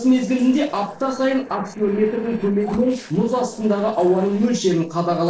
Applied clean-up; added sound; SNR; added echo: neural separator model SepFormer DNS4.